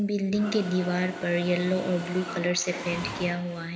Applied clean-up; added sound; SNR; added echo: none; Mechanisms; 11 dB; reverberation time 1.7 s.